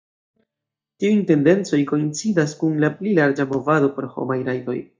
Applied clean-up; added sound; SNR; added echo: neural mask model DeepFilterNet 3.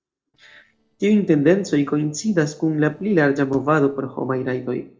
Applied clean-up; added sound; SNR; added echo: neural separator model SepFormer DNS4.